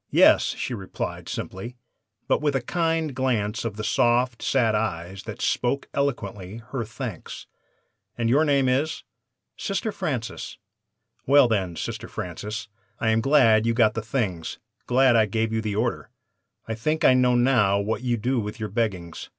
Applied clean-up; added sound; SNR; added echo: none; none; none; none.